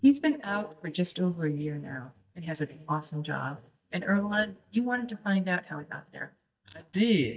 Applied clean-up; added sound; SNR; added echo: neural mask model DeepFilterNet 3.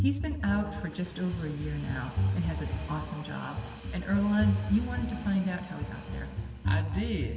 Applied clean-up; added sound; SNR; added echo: none; Train; 19 dB; reverberation time 2.2 s.